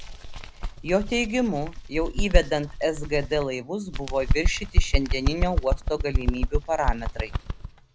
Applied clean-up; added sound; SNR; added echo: none; Bird; -2 dB; none.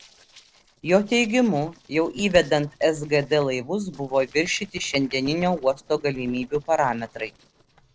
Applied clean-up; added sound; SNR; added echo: neural separator model SepFormer DNS4.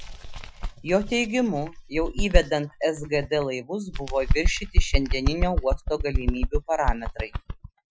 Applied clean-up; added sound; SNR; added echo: classical method Wiener filter.